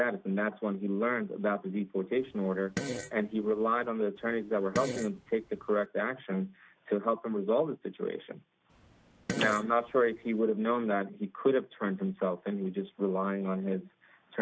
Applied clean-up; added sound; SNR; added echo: none; Fart; 10 dB; none.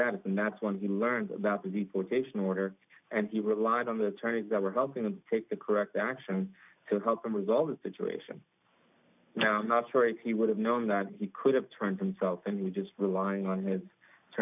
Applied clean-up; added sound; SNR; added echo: none; none; none; none.